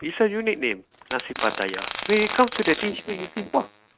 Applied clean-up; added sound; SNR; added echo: neural mask model RNNoise.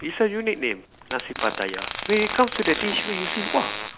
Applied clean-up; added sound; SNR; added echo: none; Fart; 7 dB; none.